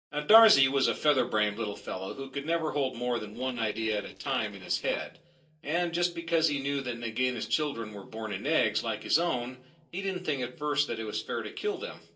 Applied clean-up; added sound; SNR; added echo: neural separator model SepFormer DNS4.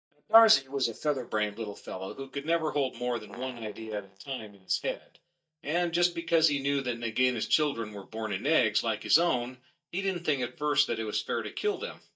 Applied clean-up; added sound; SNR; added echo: neural mask model DeepFilterNet 3.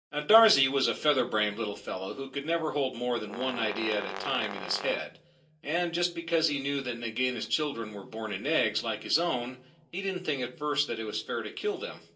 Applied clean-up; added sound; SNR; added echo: none; Brass instrument; 9 dB; reverberation time 0.2 s.